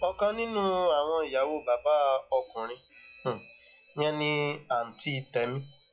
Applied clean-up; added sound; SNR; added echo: classical method log-MMSE.